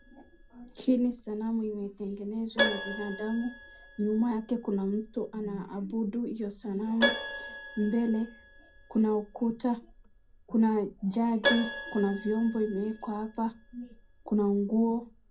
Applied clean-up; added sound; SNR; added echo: none; Keyboard (musical); 8 dB; reverberation time 0.2 s.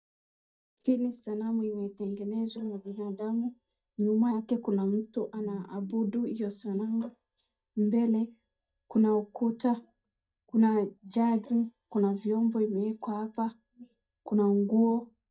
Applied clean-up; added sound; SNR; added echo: neural mask model DeepFilterNet 3.